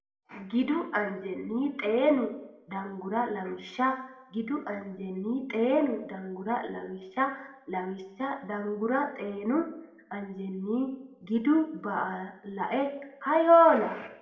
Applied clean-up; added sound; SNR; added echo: none; none; none; reverberation time 0.7 s.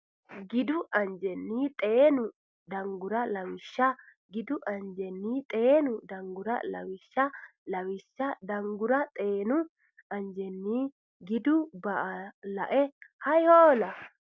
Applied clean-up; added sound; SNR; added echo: none; none; none; none.